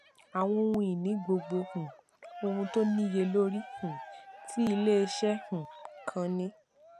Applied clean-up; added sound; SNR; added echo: none; Cheering; 15 dB; none.